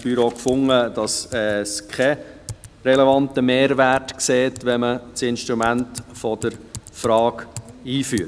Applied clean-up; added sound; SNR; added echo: none; Typing; 20 dB; none.